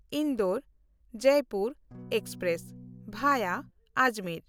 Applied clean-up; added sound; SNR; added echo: none; Electric guitar / Strum; 17 dB; none.